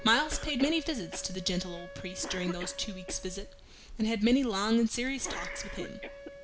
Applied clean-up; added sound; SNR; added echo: none; Cough + Wind instrument, woodwind instrument; 13 dB; none.